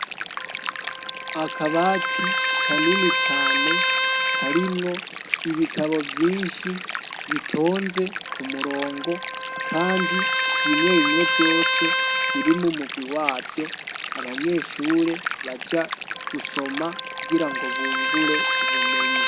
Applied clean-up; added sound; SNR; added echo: none; Stream + Trumpet; -2 dB; none.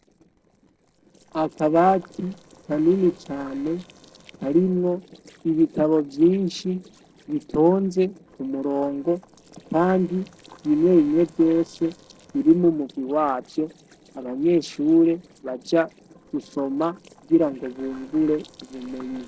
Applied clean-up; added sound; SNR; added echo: neural separator model SepFormer DNS4.